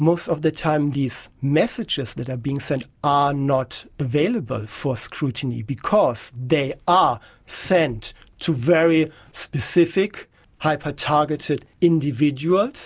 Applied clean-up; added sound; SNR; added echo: none; none; none; none.